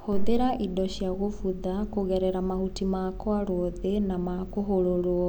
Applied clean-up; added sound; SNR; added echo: none; none; none; none.